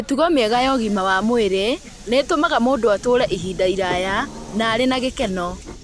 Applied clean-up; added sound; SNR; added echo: none; Subway, metro, underground; 16 dB; none.